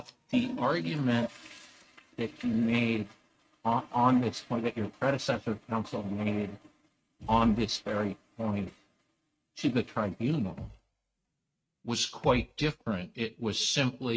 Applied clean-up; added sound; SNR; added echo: neural mask model RNNoise.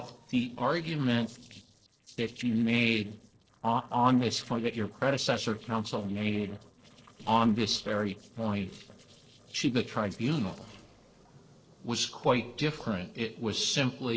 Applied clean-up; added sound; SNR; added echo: neural separator model SepFormer DNS4.